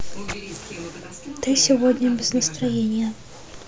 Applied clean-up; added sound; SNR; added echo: none; none; none; none.